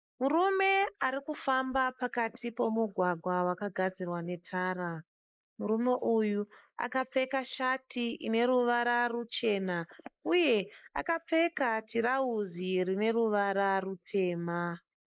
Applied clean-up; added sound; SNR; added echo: neural mask model Resemble Enhance denoiser.